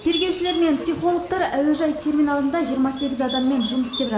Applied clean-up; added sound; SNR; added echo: none; Bird; 12 dB; reverberation time 0.7 s.